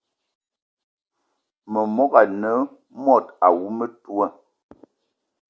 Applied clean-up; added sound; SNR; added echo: none; none; none; none.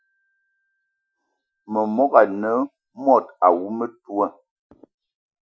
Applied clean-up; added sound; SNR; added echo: classical method Wiener filter.